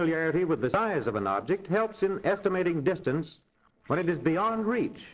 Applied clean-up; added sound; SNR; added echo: neural separator model SepFormer DNS4.